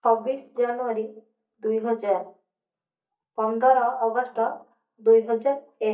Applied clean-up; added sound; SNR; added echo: neural mask model DeepFilterNet 3.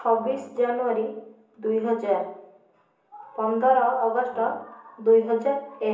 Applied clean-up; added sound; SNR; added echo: none; Brass instrument; 19 dB; reverberation time 0.7 s.